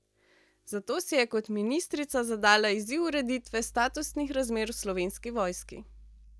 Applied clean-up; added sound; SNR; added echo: neural mask model DeepFilterNet 3.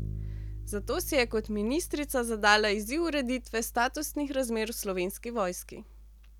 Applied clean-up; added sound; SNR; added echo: none; Bass guitar; 12 dB; none.